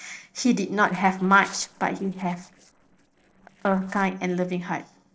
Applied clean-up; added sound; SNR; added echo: neural separator model SepFormer DNS4.